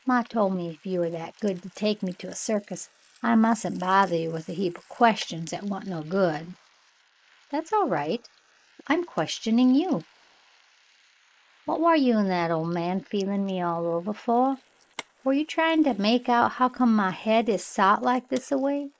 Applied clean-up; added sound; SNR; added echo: neural mask model Resemble Enhance denoiser.